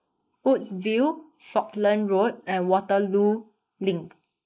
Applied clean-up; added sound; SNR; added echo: neural mask model Resemble Enhance denoiser.